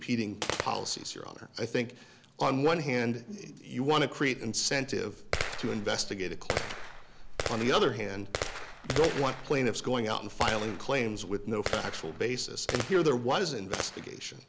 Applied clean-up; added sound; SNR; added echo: none; Gunshot, gunfire; 8 dB; none.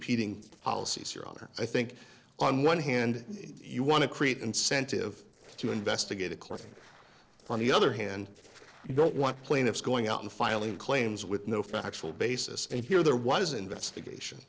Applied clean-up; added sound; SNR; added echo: neural separator model SepFormer DNS4.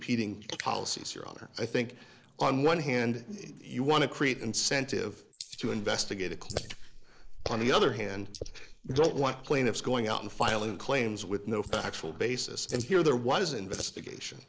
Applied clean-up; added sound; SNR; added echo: neural mask model Resemble Enhance denoiser.